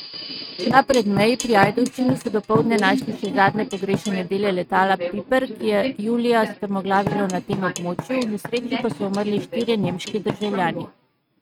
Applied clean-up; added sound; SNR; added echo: neural mask model RNNoise.